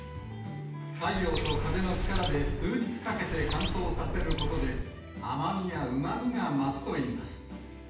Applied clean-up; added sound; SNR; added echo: none; Bird; -1 dB; reverberation time 0.9 s.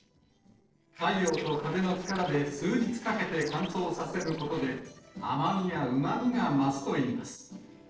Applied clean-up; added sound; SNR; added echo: neural separator model SepFormer DNS4.